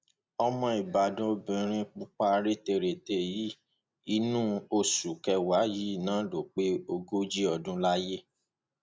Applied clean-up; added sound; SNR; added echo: none; none; none; none.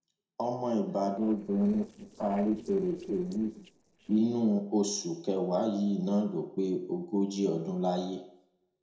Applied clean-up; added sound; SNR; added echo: neural separator model SepFormer DNS4.